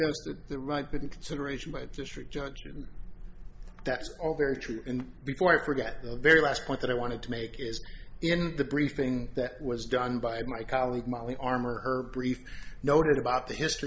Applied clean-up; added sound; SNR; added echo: none; none; none; none.